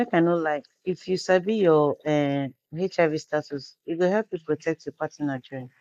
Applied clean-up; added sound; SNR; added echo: neural mask model Resemble Enhance denoiser.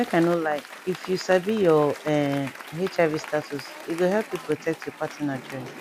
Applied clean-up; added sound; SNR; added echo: none; Applause / Crowd; 15 dB; none.